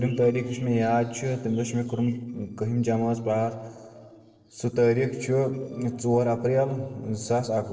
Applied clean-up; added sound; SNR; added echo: neural separator model SepFormer DNS4.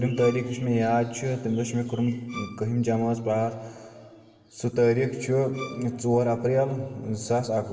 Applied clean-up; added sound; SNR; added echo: none; Bowed string instrument; 17 dB; reverberation time 2.0 s.